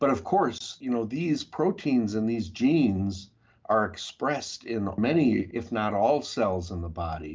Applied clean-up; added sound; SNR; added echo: none; none; none; none.